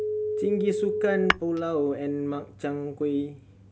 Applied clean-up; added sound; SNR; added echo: none; Tap / Glass + Telephone; 3 dB; none.